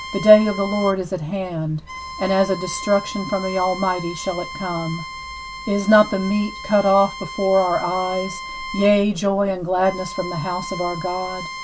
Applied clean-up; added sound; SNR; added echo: none; Bowed string instrument; 12 dB; none.